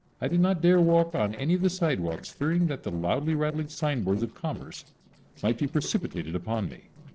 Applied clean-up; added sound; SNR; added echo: neural separator model SepFormer DNS4.